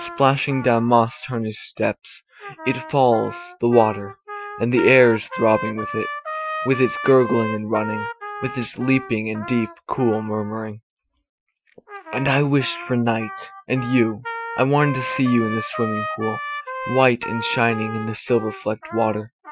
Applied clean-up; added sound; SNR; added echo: classical method Wiener filter.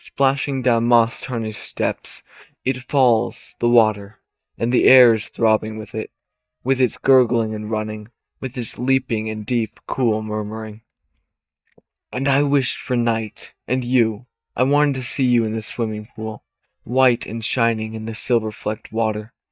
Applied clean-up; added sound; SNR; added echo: neural mask model DeepFilterNet 3.